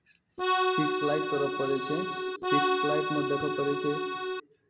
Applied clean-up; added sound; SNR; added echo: none; Accordion; -3 dB; none.